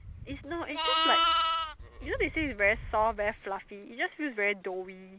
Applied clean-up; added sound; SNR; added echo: none; Livestock, farm animals, working animals; 1 dB; none.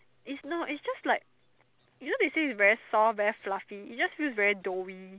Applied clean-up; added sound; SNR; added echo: none; none; none; none.